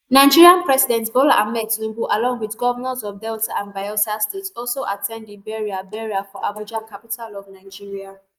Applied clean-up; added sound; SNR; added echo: neural mask model Resemble Enhance denoiser.